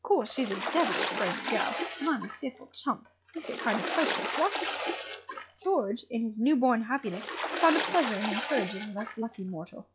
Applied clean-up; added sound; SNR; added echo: classical method log-MMSE.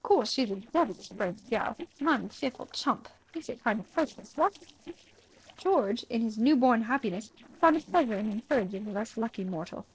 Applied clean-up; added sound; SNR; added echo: neural separator model SepFormer DNS4.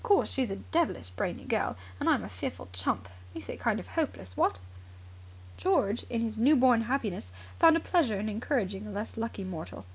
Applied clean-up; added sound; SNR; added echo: none; none; none; none.